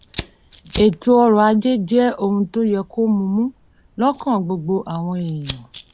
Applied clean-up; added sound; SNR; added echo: none; Fire; 16 dB; none.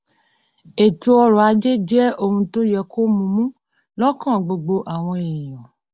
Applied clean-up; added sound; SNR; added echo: none; none; none; none.